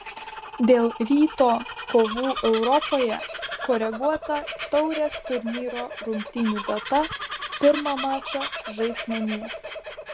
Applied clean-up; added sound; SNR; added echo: none; Bird vocalization, bird call, bird song; 9 dB; none.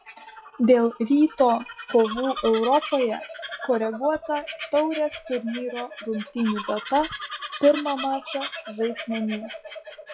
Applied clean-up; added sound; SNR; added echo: classical method log-MMSE.